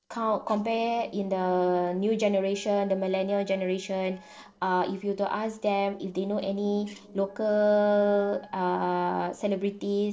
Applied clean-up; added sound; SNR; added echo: neural separator model SepFormer DNS4.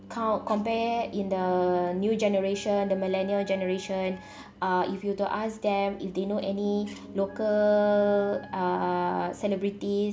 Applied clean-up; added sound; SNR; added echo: none; Wind instrument, woodwind instrument + Piano; 19 dB; none.